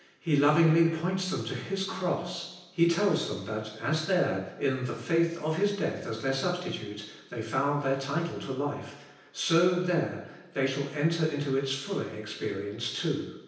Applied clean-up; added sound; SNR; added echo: none; none; none; reverberation time 0.9 s.